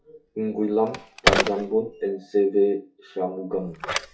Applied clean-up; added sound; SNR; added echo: classical method WPE with log-MMSE.